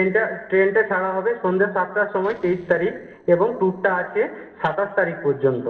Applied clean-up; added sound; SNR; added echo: neural separator model SepFormer DNS4.